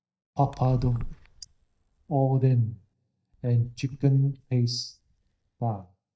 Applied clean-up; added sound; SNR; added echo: neural mask model DeepFilterNet 3.